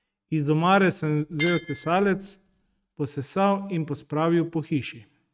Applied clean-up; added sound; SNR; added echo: neural mask model RNNoise.